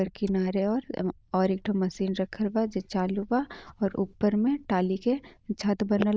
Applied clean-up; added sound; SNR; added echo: neural diffusion model UNIVERSE++.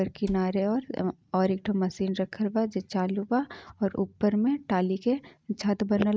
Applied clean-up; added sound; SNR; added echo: neural mask model RNNoise.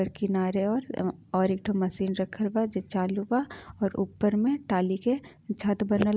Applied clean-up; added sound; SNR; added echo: none; none; none; none.